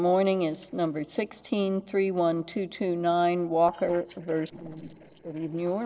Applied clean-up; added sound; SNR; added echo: neural separator model SepFormer DNS4.